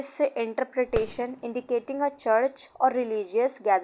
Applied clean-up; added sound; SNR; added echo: none; Fireworks; 17 dB; none.